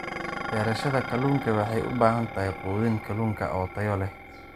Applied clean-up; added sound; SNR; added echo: none; Dishes, pots, and pans; 9 dB; none.